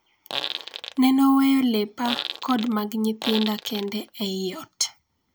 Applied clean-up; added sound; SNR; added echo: none; Fart; 10 dB; none.